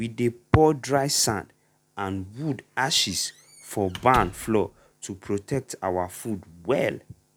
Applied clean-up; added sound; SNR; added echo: none; Squeak / Slam; 15 dB; none.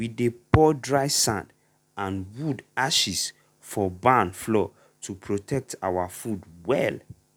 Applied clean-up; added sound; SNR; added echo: none; none; none; none.